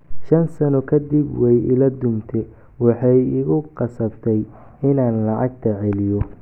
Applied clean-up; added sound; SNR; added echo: none; none; none; none.